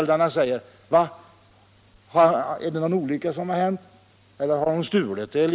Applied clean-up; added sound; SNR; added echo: none; none; none; none.